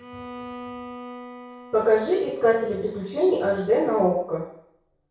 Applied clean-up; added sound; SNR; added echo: none; Bowed string instrument; 17 dB; reverberation time 0.6 s.